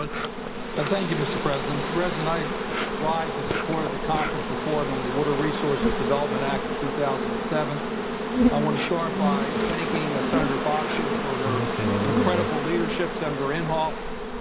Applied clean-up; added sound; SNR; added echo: none; Insect; -2 dB; reverberation time 1.9 s.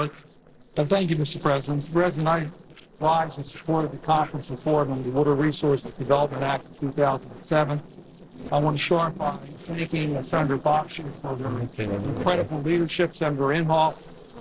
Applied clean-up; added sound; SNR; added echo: neural separator model SepFormer DNS4.